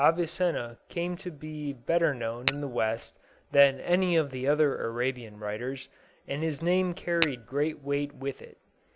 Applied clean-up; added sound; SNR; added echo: none; Tap / Glass; 5 dB; none.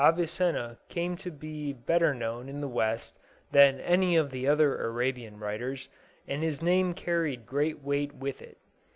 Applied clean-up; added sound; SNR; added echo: none; none; none; none.